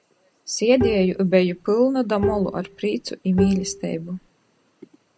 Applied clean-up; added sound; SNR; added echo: none; Bowed string instrument; 7 dB; none.